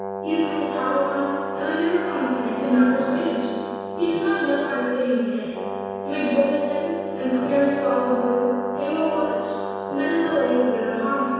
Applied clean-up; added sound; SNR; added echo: none; Brass instrument; 7 dB; reverberation time 2.0 s.